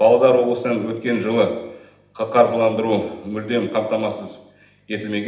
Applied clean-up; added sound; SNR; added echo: none; none; none; reverberation time 0.8 s.